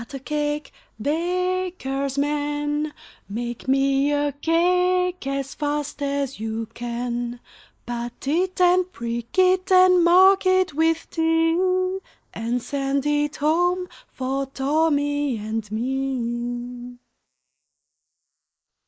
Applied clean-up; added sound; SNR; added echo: neural mask model Resemble Enhance denoiser.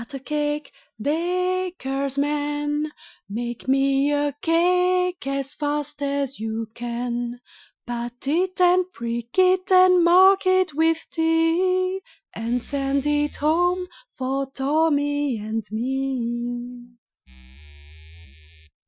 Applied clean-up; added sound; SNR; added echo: classical method Wiener filter.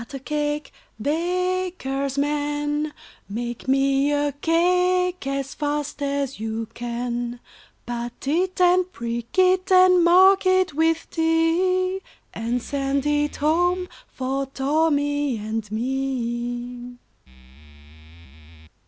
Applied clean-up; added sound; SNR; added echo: none; Musical instrument; 20 dB; none.